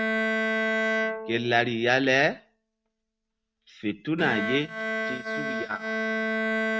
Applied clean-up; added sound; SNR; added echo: neural mask model RNNoise.